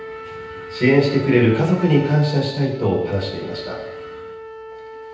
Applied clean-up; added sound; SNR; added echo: none; Wind instrument, woodwind instrument; 15 dB; reverberation time 0.9 s.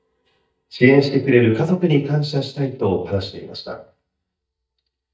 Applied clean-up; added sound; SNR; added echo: neural mask model DeepFilterNet 3.